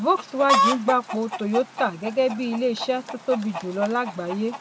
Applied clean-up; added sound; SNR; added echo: none; Chicken, rooster; 4 dB; none.